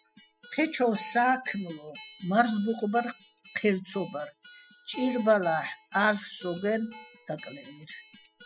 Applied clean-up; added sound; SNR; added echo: classical method spectral subtraction.